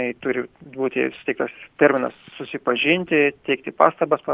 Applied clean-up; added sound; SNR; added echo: none; none; none; none.